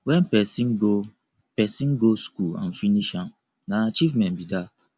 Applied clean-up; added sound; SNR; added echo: none; none; none; none.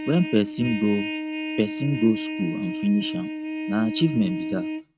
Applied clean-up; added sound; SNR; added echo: neural mask model RNNoise.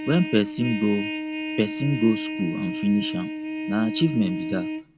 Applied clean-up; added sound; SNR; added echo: none; Trumpet; 6 dB; none.